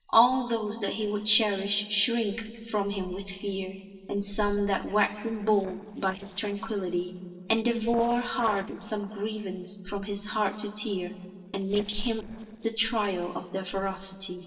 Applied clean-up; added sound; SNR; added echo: neural separator model SepFormer DNS4.